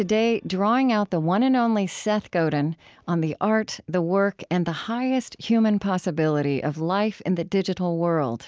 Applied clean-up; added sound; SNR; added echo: none; none; none; none.